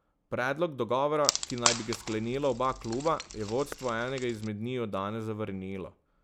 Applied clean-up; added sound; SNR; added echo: none; Wood; 4 dB; none.